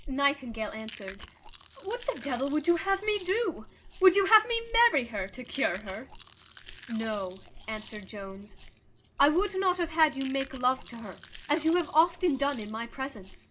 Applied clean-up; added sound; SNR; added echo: none; Chewing, mastication; 14 dB; none.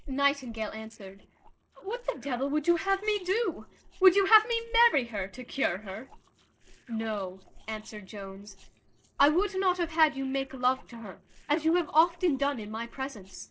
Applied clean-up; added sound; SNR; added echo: neural separator model SepFormer DNS4.